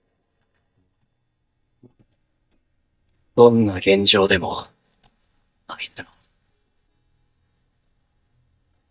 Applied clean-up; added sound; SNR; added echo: neural mask model DeepFilterNet 3.